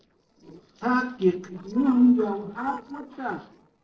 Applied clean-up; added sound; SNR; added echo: neural separator model SepFormer DNS4.